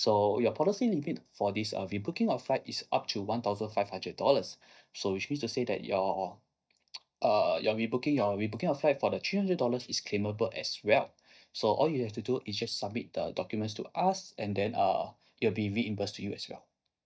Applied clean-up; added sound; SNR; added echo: neural mask model DeepFilterNet 3.